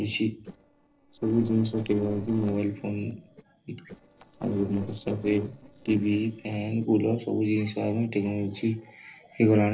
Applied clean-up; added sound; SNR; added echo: neural separator model SepFormer DNS4.